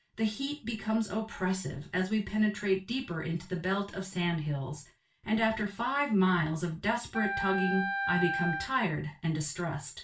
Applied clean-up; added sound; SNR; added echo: none; Wind instrument, woodwind instrument; 3 dB; reverberation time 0.3 s.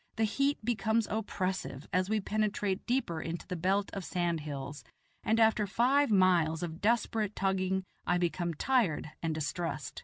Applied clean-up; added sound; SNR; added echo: none; none; none; none.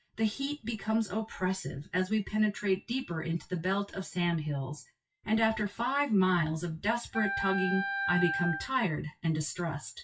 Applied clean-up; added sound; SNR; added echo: classical method WPE with log-MMSE.